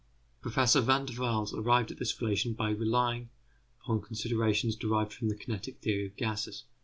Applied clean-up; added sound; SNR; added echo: none; none; none; none.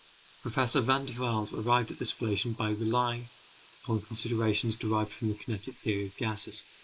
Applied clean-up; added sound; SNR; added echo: neural mask model Resemble Enhance denoiser.